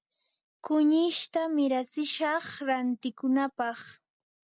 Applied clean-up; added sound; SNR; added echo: none; none; none; none.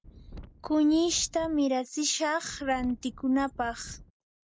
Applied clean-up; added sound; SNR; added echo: none; Wind; 18 dB; none.